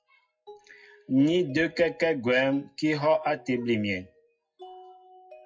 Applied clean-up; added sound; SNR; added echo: classical method WPE with log-MMSE.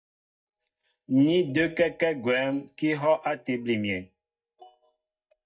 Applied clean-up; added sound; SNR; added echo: neural mask model DeepFilterNet 3.